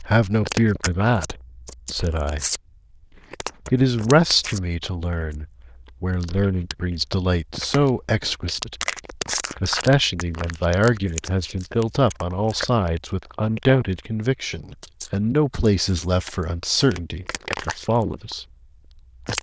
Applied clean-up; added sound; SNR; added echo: neural diffusion model UNIVERSE++.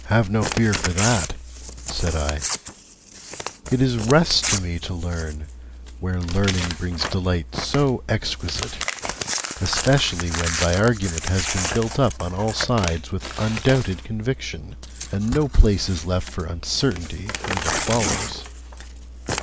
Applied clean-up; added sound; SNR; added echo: none; Crumpling, crinkling / Tearing; 8 dB; none.